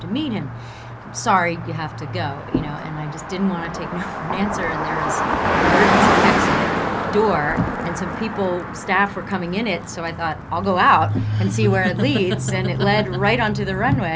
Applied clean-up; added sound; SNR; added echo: none; Car passing by; 1 dB; none.